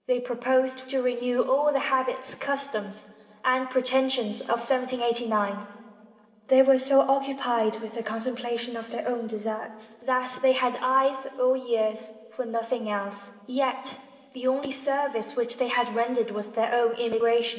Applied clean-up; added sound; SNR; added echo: neural separator model SepFormer DNS4.